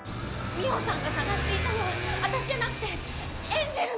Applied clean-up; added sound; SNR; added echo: none; Motorcycle / Accelerating, revving, vroom; 0 dB; none.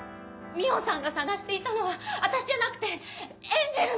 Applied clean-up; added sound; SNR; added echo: none; none; none; none.